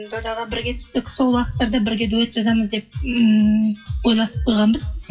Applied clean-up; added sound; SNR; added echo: classical method WPE with log-MMSE.